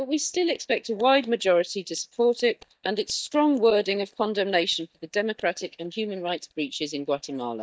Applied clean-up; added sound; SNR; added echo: neural mask model DeepFilterNet 3.